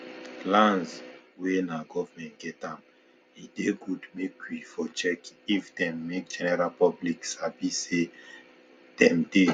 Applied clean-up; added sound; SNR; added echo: none; none; none; none.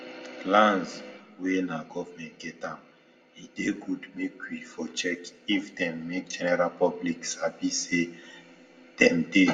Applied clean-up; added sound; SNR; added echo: none; none; none; reverberation time 0.7 s.